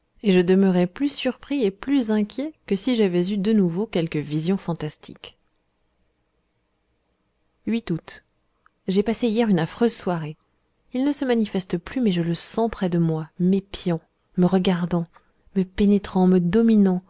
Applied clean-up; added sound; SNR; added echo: none; none; none; none.